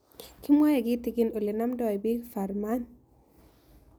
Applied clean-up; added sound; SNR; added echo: none; none; none; none.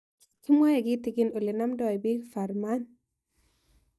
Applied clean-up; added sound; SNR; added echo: neural mask model DeepFilterNet 3.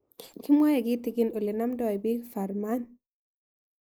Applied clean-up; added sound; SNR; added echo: neural mask model Resemble Enhance denoiser.